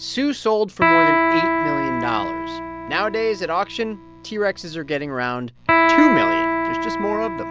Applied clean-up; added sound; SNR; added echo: none; Electric guitar; -2 dB; none.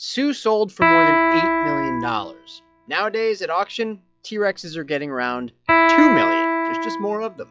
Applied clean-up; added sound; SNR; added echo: classical method log-MMSE.